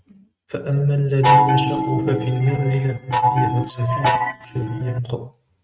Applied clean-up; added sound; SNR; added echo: neural mask model RNNoise.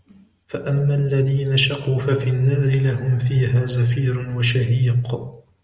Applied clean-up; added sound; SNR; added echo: none; none; none; none.